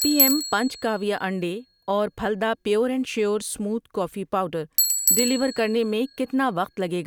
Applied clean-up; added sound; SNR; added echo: none; Bicycle; 4 dB; none.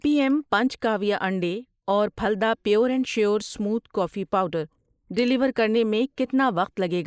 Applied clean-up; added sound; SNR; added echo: neural mask model Resemble Enhance denoiser.